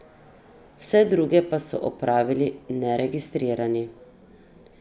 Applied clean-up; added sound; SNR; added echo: none; none; none; none.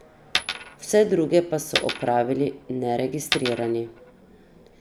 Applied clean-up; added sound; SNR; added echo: none; Coin (dropping); 7 dB; none.